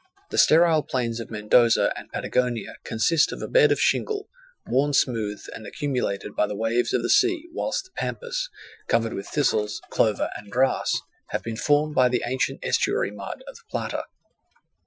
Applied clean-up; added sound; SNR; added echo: classical method Wiener filter.